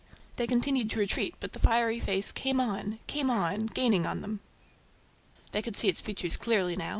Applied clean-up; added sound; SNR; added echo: none; none; none; none.